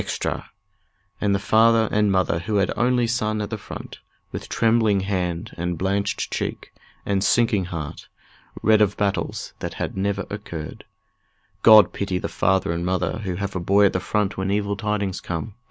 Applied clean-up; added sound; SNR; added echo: none; none; none; none.